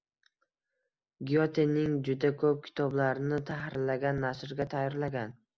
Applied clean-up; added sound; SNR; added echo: none; none; none; none.